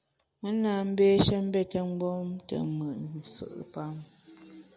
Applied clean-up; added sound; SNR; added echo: none; none; none; none.